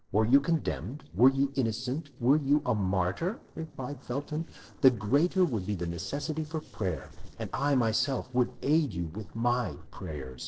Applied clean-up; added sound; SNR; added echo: neural separator model SepFormer DNS4.